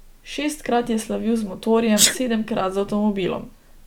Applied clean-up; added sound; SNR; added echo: none; Sneeze; 7 dB; none.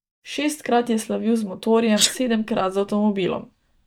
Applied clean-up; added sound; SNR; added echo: neural mask model DeepFilterNet 3.